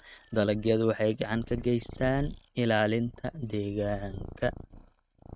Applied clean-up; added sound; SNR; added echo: neural mask model RNNoise.